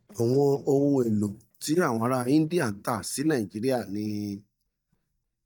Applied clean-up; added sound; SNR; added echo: neural mask model DeepFilterNet 3.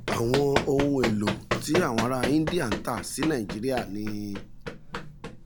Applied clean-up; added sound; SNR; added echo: none; Run; 4 dB; none.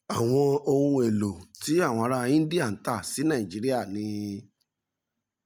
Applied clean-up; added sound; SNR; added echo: none; none; none; none.